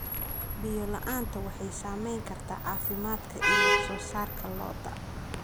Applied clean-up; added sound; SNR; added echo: none; Traffic noise, roadway noise / Vehicle horn, car horn, honking; -5 dB; none.